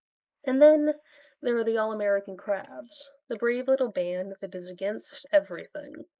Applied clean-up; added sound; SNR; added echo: neural mask model Resemble Enhance denoiser.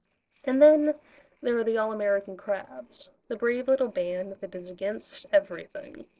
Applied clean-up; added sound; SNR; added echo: neural separator model SepFormer DNS4.